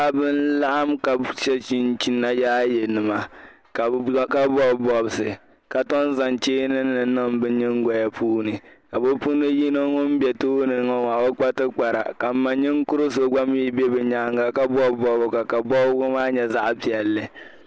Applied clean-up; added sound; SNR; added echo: none; none; none; none.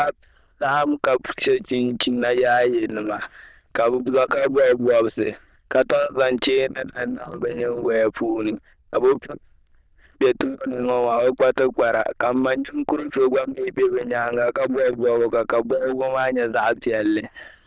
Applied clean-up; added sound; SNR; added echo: neural diffusion model UNIVERSE++.